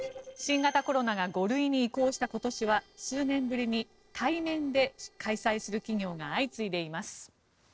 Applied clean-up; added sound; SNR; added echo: neural separator model SepFormer DNS4.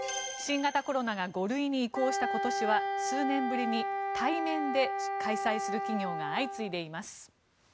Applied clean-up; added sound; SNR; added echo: none; Wind instrument, woodwind instrument; 2 dB; none.